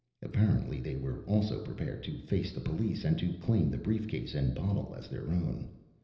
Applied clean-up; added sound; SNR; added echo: none; none; none; reverberation time 0.8 s.